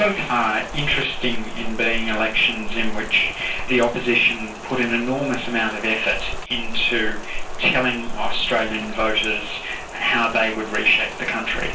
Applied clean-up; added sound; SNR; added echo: none; Rain; 5 dB; reverberation time 0.3 s.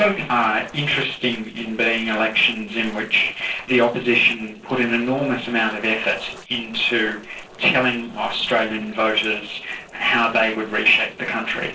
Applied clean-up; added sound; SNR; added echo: neural separator model SepFormer DNS4.